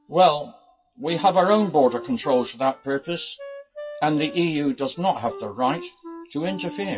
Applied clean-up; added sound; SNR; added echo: classical method WPE with log-MMSE.